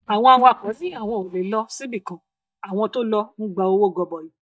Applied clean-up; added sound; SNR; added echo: neural mask model DeepFilterNet 3.